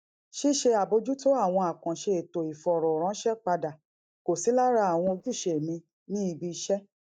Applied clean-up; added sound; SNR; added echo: neural mask model DeepFilterNet 3.